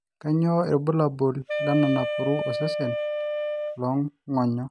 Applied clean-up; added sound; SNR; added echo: none; Wind instrument, woodwind instrument; 3 dB; none.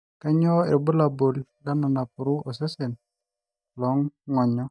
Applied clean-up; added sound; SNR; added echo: neural mask model DeepFilterNet 3.